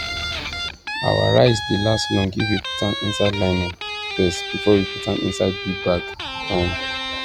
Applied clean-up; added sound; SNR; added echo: none; Guitar; 6 dB; none.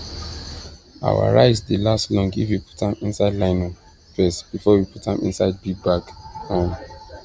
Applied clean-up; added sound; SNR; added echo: none; none; none; none.